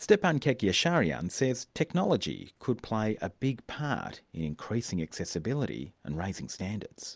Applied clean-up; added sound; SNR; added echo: none; none; none; none.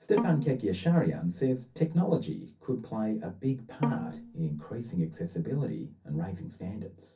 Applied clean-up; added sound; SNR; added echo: none; Bowed string instrument; 8 dB; reverberation time 0.3 s.